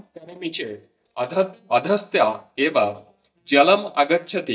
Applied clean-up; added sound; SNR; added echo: neural mask model DeepFilterNet 3.